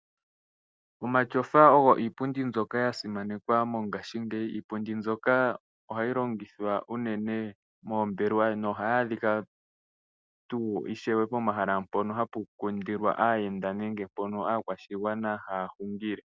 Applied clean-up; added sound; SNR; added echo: none; none; none; none.